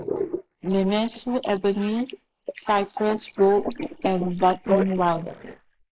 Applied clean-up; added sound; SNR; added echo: neural mask model Resemble Enhance denoiser.